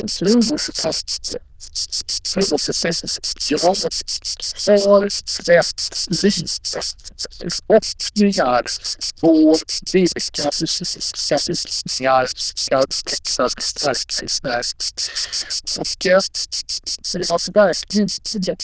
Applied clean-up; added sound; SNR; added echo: neural diffusion model UNIVERSE++.